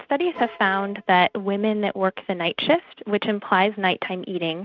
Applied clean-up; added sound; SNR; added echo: neural mask model RNNoise.